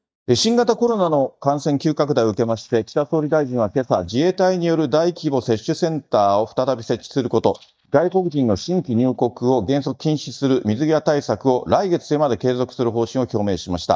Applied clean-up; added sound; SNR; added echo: neural mask model DeepFilterNet 3.